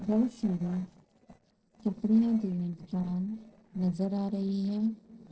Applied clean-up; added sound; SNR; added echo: neural separator model SepFormer DNS4.